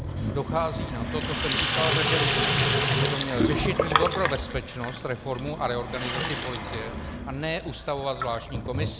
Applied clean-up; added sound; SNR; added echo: none; Sink (filling or washing) / Water tap, faucet; -3 dB; none.